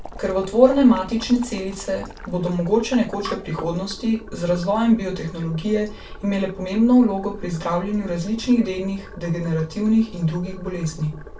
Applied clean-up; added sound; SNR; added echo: none; Boiling; 16 dB; reverberation time 0.2 s.